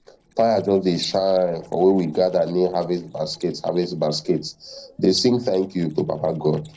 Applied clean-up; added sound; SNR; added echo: neural separator model SepFormer DNS4.